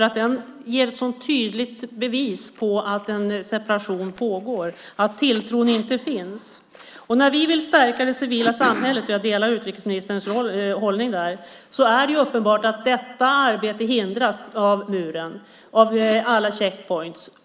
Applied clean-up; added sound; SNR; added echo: none; none; none; none.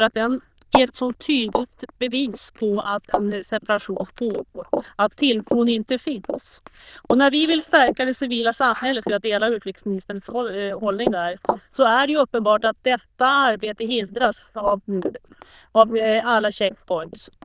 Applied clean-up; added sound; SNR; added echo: neural diffusion model UNIVERSE++.